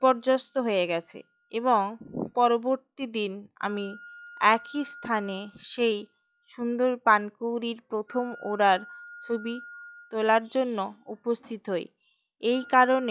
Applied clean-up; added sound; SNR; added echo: classical method log-MMSE.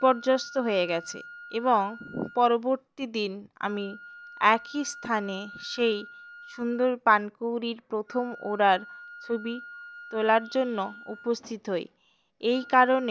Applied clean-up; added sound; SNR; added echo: none; Wind instrument, woodwind instrument; 19 dB; none.